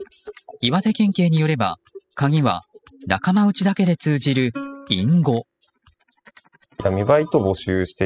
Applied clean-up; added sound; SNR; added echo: classical method spectral subtraction.